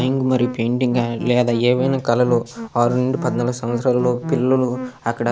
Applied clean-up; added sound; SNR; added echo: none; Musical instrument; 12 dB; none.